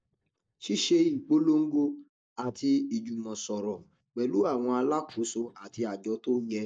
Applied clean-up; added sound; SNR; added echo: neural mask model DeepFilterNet 3.